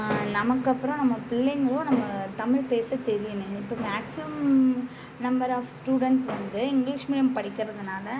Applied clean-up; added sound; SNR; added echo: none; none; none; none.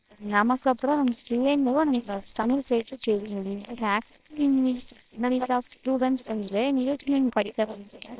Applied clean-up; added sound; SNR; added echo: neural separator model SepFormer WHAMR!.